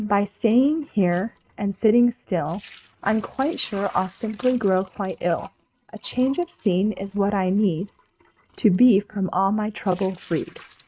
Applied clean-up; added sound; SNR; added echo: neural mask model RNNoise.